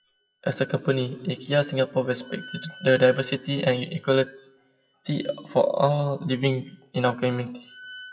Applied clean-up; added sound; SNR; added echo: classical method WPE with log-MMSE.